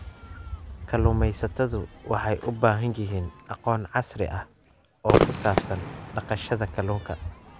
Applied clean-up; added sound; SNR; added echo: none; Crowd / Fireworks; 4 dB; none.